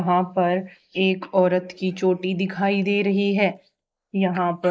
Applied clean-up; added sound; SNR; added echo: neural mask model Resemble Enhance denoiser.